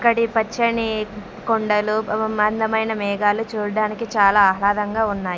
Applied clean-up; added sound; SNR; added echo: none; none; none; none.